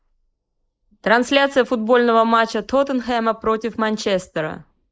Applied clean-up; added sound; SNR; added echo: neural mask model Resemble Enhance denoiser.